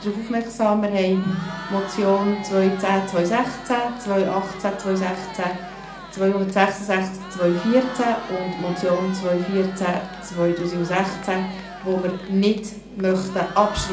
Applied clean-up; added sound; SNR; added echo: none; Crowd; 14 dB; reverberation time 0.4 s.